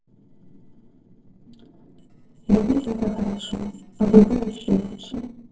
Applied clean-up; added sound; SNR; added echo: neural separator model SepFormer DNS4.